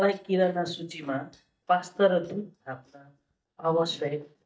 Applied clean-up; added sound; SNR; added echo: neural mask model DeepFilterNet 3.